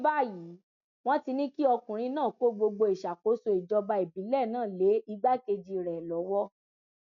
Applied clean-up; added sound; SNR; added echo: none; none; none; none.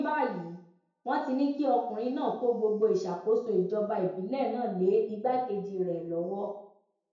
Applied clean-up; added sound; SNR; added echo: none; none; none; reverberation time 0.5 s.